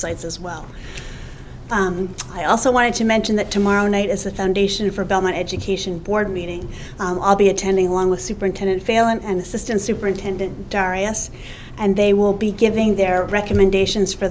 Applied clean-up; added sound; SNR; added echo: none; none; none; none.